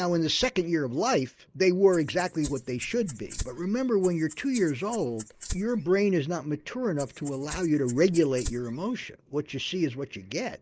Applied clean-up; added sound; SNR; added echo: neural mask model Resemble Enhance denoiser.